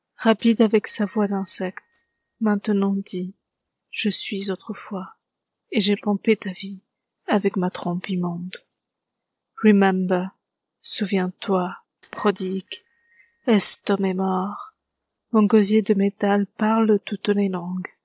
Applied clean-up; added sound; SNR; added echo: neural separator model SepFormer DNS4.